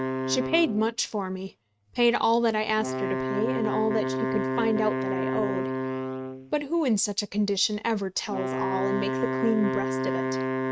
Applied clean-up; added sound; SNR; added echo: neural mask model RNNoise.